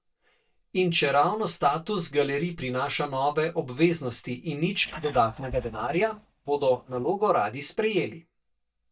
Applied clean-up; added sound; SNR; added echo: neural mask model DeepFilterNet 3.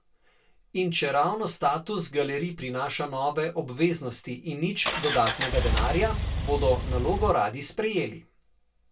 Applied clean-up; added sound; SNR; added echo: none; Engine; -1 dB; reverberation time 0.2 s.